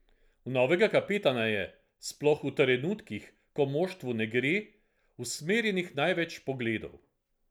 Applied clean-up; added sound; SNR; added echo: none; none; none; none.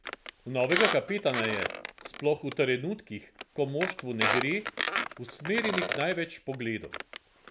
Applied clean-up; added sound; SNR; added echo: none; Squeak; 3 dB; none.